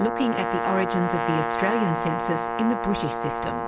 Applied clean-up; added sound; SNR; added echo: none; Brass instrument; 0 dB; none.